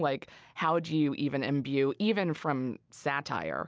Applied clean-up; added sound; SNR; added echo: none; none; none; none.